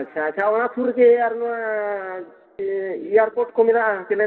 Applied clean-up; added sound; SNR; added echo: none; none; none; reverberation time 1.9 s.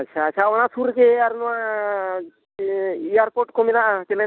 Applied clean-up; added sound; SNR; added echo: none; none; none; none.